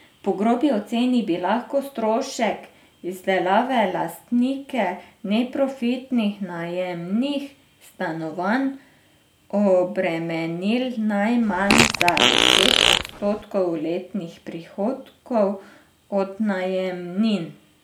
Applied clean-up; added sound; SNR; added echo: none; Fart; -4 dB; none.